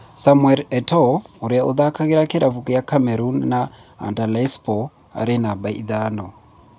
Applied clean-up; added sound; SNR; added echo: none; none; none; none.